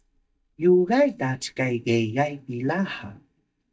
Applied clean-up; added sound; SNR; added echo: neural mask model DeepFilterNet 3.